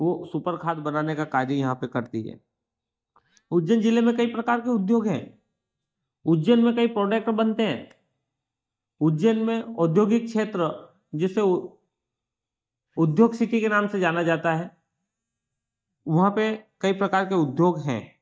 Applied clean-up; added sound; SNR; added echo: neural mask model DeepFilterNet 3.